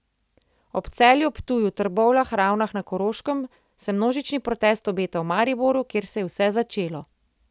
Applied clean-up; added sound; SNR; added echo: none; none; none; none.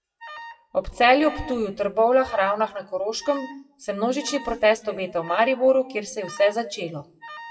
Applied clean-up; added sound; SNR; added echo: classical method WPE with log-MMSE.